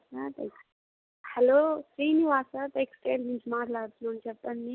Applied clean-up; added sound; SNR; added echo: none; none; none; none.